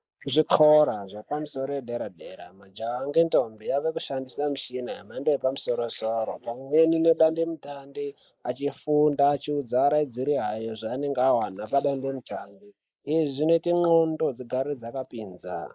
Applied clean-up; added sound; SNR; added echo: neural mask model Resemble Enhance denoiser.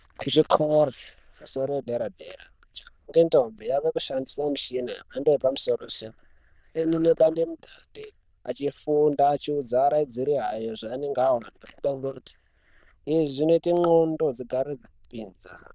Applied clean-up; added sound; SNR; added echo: neural diffusion model UNIVERSE++.